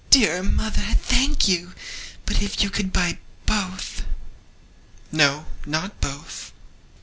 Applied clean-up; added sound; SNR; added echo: none; none; none; none.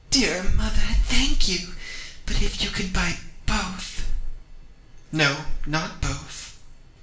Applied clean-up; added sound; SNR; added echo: none; none; none; reverberation time 0.5 s.